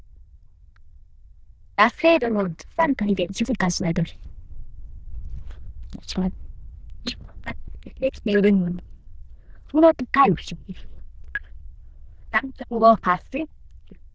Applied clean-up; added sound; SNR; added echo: neural diffusion model UNIVERSE++.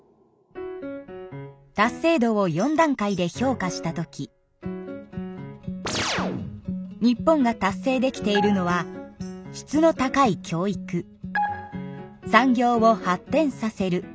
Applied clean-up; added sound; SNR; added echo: none; none; none; none.